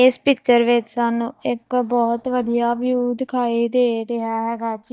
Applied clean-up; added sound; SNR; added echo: neural mask model DeepFilterNet 3.